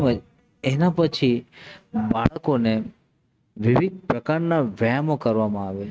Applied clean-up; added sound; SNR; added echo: neural mask model RNNoise.